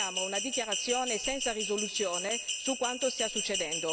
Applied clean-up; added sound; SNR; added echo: none; Bell; 0 dB; none.